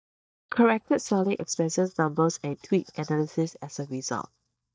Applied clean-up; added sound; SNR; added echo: neural mask model DeepFilterNet 3.